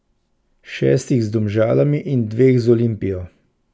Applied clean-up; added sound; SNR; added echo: none; none; none; none.